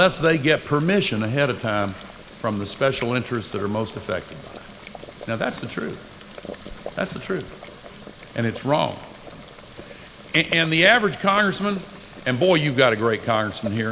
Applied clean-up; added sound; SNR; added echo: none; Boiling; 16 dB; none.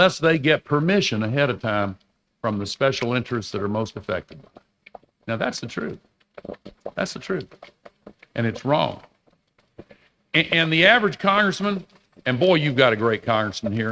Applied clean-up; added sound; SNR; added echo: neural mask model RNNoise.